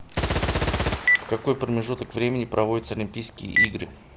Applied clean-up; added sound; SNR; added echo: none; Gunshot, gunfire + Telephone; -1 dB; none.